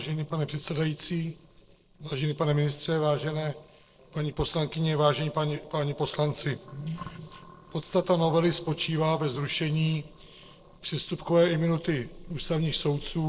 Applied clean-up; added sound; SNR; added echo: neural separator model SepFormer DNS4.